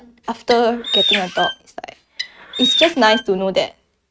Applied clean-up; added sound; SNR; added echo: neural mask model RNNoise.